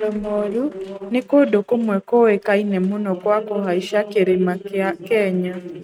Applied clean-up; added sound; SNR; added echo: neural mask model RNNoise.